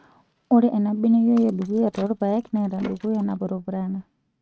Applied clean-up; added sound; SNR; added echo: neural mask model RNNoise.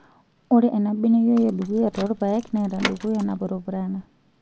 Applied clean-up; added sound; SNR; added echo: none; Door / Car; 14 dB; none.